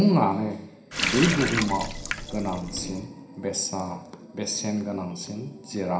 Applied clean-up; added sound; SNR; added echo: none; Water tap, faucet; 3 dB; reverberation time 0.5 s.